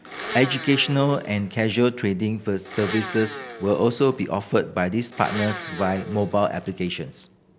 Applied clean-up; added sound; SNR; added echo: none; Domestic sounds, home sounds; 13 dB; none.